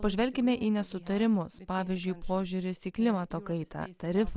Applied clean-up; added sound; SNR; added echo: none; none; none; none.